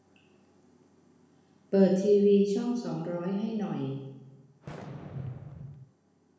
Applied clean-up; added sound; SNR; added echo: none; Fireworks; 12 dB; reverberation time 1.0 s.